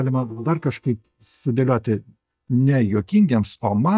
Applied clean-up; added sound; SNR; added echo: neural mask model DeepFilterNet 3.